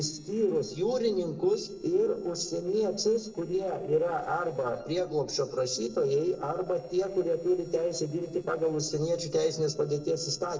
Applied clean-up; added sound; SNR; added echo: neural separator model SepFormer DNS4.